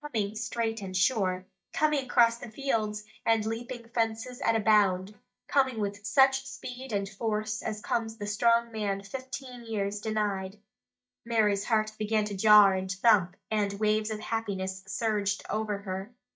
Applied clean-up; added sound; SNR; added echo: neural mask model DeepFilterNet 3.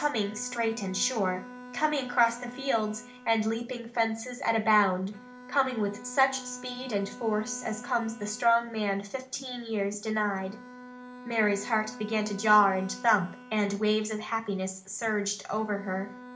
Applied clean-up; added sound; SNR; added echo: none; Bowed string instrument; 17 dB; reverberation time 0.4 s.